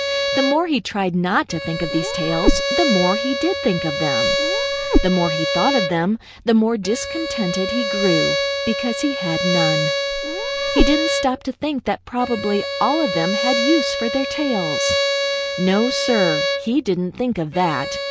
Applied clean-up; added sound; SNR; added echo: none; Meow + Bowed string instrument; 0 dB; none.